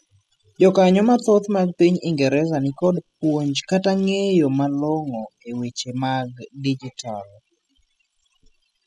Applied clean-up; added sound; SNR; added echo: classical method spectral subtraction.